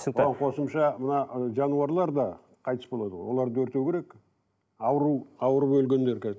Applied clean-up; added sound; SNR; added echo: none; none; none; none.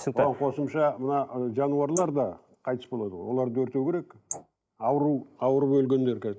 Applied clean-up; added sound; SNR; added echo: neural mask model Resemble Enhance denoiser.